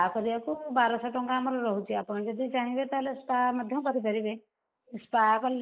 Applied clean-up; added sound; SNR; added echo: neural mask model Resemble Enhance denoiser.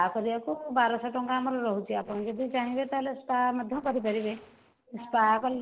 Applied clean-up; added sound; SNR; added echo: neural separator model SepFormer DNS4.